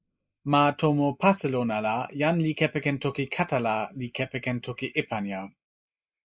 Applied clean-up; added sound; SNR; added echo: neural mask model Resemble Enhance denoiser.